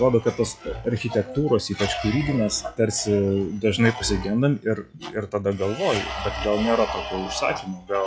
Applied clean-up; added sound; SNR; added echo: classical method log-MMSE.